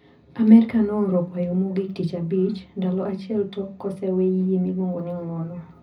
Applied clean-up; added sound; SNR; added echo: none; none; none; reverberation time 0.4 s.